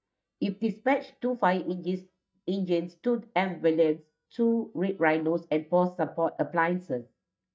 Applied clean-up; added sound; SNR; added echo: neural mask model DeepFilterNet 3.